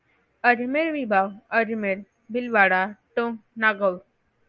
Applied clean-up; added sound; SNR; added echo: none; none; none; none.